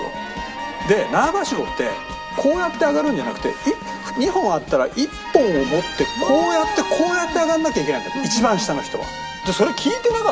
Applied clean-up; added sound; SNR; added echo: none; Wind instrument, woodwind instrument; 12 dB; reverberation time 0.3 s.